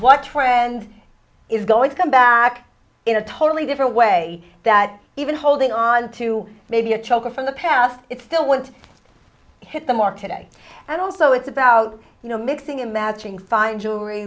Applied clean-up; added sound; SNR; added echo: none; none; none; none.